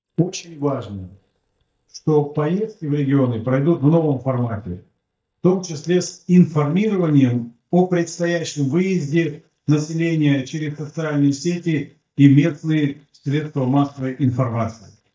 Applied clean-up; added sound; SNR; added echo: neural mask model DeepFilterNet 3.